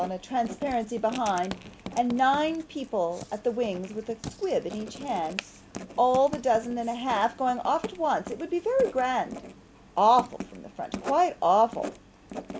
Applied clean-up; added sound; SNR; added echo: none; Writing; 14 dB; none.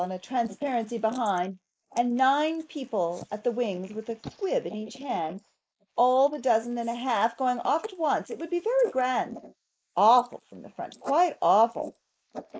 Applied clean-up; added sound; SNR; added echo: neural mask model Resemble Enhance denoiser.